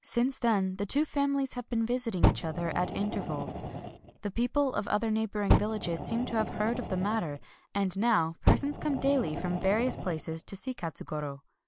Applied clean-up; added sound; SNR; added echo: none; Fire; 3 dB; none.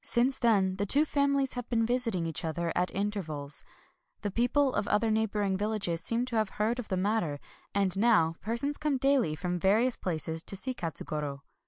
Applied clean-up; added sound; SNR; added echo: none; none; none; none.